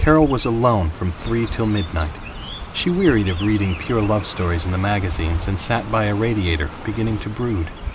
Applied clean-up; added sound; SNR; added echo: none; Chirp, tweet; 10 dB; none.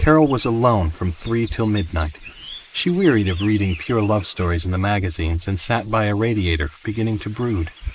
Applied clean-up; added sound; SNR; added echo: neural mask model Resemble Enhance denoiser.